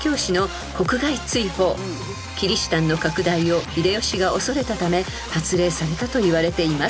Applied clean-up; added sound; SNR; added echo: none; none; none; none.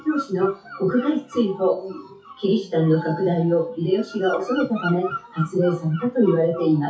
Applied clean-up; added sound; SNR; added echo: classical method WPE with log-MMSE.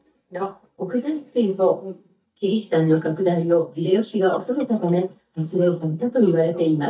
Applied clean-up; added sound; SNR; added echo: neural mask model DeepFilterNet 3.